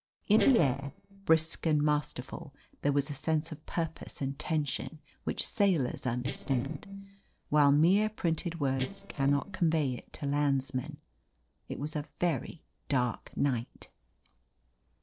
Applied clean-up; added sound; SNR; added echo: neural separator model SepFormer DNS4.